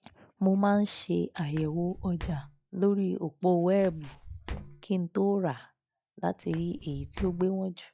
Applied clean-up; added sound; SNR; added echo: classical method log-MMSE.